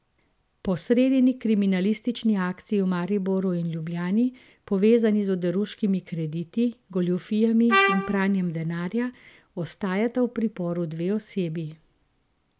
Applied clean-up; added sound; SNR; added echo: none; Trumpet; 1 dB; none.